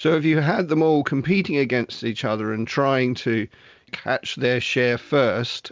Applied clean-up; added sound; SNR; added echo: none; none; none; none.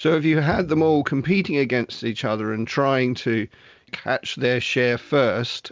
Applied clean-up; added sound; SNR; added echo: none; Bowed string instrument; 18 dB; none.